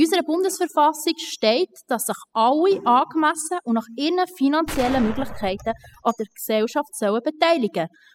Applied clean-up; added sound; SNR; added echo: classical method spectral subtraction.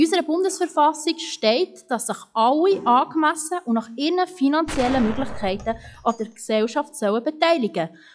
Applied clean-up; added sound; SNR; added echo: classical method log-MMSE.